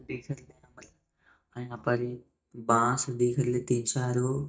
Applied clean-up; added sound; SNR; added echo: neural mask model DeepFilterNet 3.